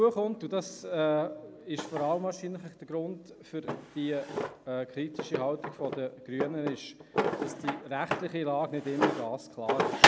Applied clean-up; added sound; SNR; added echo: none; Drawer open or close; 0 dB; none.